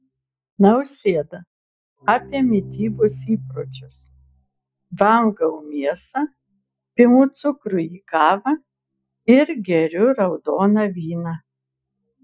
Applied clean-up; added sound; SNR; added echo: classical method Wiener filter.